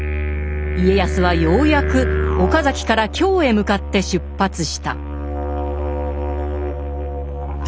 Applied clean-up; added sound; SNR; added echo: none; none; none; none.